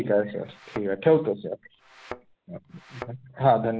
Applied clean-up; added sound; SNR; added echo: none; Thump, thud; 17 dB; none.